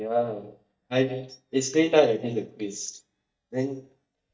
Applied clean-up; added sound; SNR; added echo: neural mask model DeepFilterNet 3.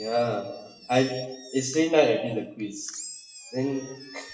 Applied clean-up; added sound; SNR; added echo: classical method WPE with log-MMSE.